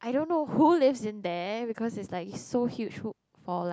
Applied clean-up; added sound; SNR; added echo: none; none; none; none.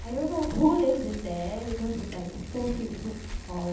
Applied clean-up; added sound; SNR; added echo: none; Bicycle; 9 dB; reverberation time 0.8 s.